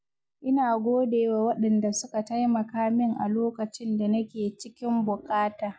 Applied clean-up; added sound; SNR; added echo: none; none; none; none.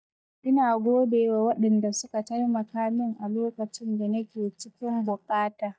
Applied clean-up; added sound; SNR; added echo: neural mask model DeepFilterNet 3.